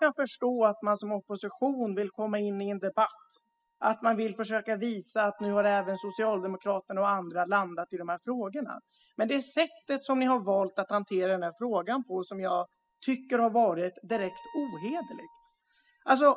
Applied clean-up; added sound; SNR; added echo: classical method spectral subtraction.